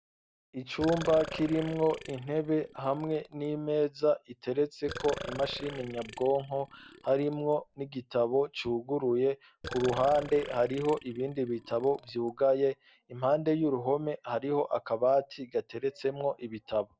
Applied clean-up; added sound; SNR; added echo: none; Burping, eructation; 14 dB; none.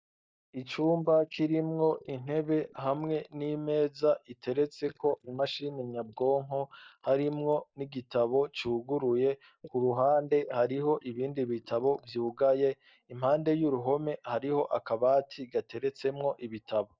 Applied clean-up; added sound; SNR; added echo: neural mask model Resemble Enhance denoiser.